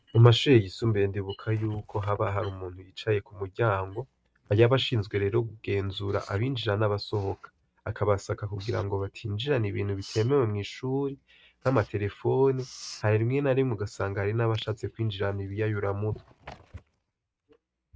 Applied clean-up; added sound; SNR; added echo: neural mask model RNNoise.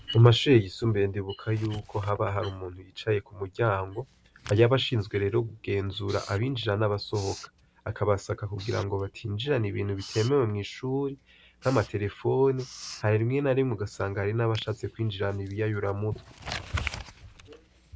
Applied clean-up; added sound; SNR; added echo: none; Writing; 18 dB; none.